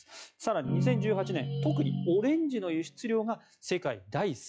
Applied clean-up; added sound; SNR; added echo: classical method log-MMSE.